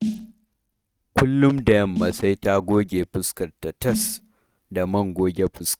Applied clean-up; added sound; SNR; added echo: neural mask model RNNoise.